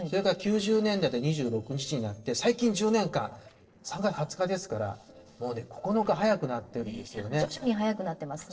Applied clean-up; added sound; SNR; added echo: neural separator model SepFormer DNS4.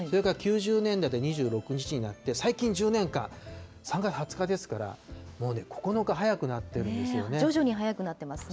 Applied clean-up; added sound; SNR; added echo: none; none; none; none.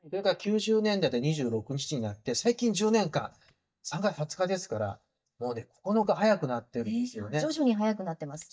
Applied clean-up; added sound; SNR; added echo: neural mask model DeepFilterNet 3.